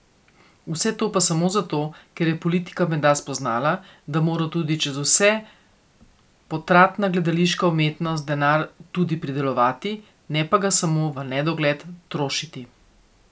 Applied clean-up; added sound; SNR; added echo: none; none; none; none.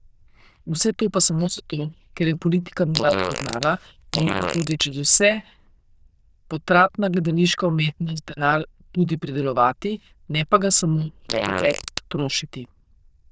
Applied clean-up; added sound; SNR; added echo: neural diffusion model UNIVERSE++.